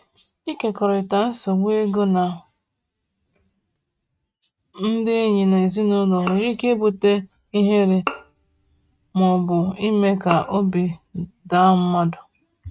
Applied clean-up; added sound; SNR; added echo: neural mask model RNNoise.